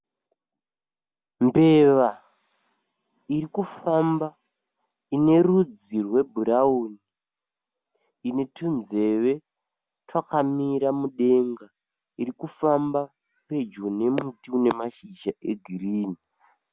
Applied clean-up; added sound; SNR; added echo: none; none; none; none.